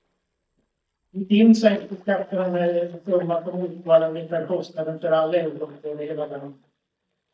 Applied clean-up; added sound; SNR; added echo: neural mask model DeepFilterNet 3.